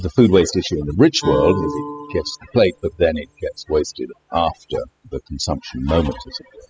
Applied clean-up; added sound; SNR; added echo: classical method spectral subtraction.